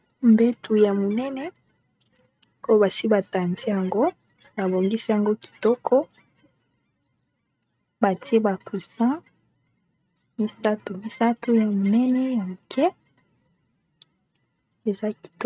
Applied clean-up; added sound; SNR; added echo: neural mask model RNNoise.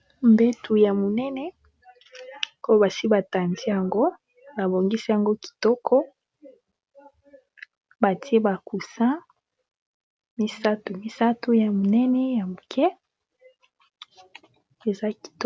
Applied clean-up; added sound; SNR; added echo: none; none; none; none.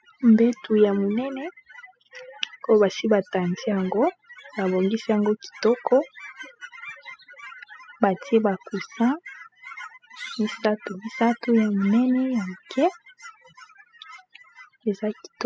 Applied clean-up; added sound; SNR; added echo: classical method spectral subtraction.